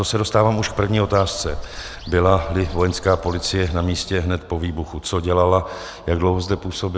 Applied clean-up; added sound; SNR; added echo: none; Bird; 15 dB; none.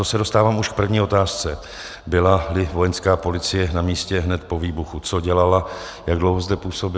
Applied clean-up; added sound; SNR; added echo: none; none; none; none.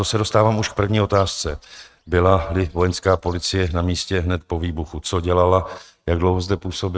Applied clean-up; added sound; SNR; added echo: neural mask model RNNoise.